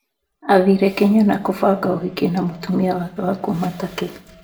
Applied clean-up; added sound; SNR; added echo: none; none; none; reverberation time 0.6 s.